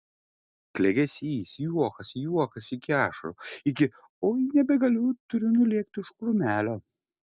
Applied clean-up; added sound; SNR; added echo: none; none; none; none.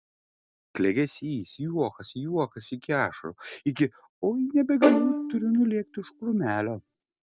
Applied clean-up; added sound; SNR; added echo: none; Bowed string instrument; 1 dB; none.